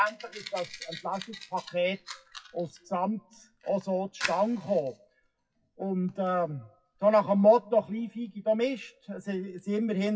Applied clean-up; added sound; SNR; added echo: classical method WPE with log-MMSE.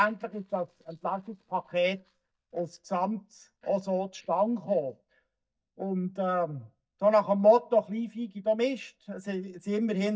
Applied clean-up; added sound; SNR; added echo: neural mask model DeepFilterNet 3.